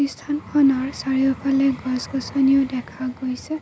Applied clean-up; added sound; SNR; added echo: none; Vehicle; 19 dB; none.